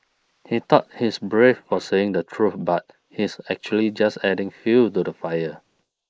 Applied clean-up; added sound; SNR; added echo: neural mask model Resemble Enhance denoiser.